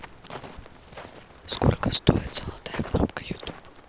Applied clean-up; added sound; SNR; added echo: none; Walk, footsteps; 16 dB; none.